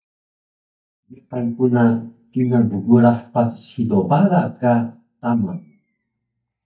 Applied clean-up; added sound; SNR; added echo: neural mask model DeepFilterNet 3.